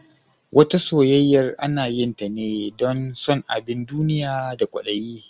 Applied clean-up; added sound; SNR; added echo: none; none; none; none.